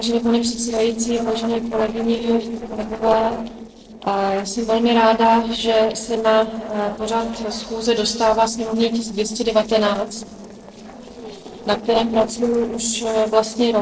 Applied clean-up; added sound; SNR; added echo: neural separator model SepFormer DNS4.